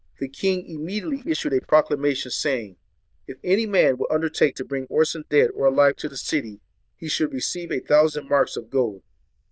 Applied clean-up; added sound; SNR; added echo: neural diffusion model UNIVERSE++.